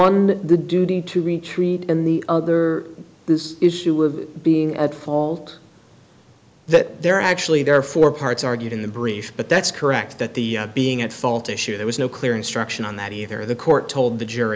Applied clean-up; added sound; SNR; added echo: none; none; none; none.